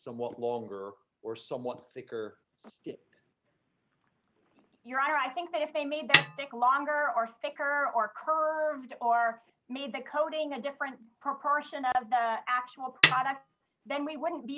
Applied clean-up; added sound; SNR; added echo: none; Snare drum; -5 dB; none.